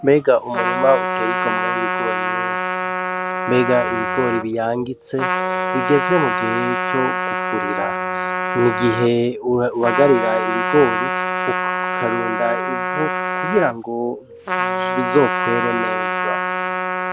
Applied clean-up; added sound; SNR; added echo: none; Trumpet; 1 dB; none.